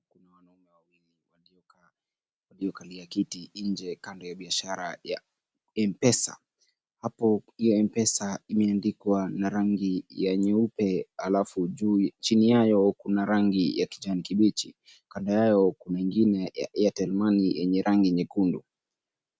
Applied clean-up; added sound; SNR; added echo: none; none; none; none.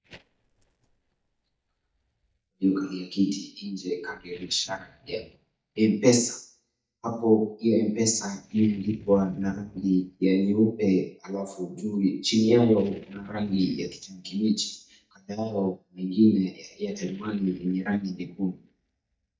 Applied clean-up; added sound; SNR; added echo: neural mask model DeepFilterNet 3.